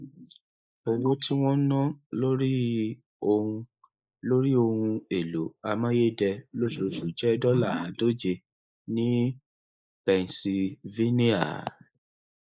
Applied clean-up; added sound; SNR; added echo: neural mask model Resemble Enhance denoiser.